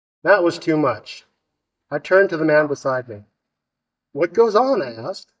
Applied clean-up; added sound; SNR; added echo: neural mask model DeepFilterNet 3.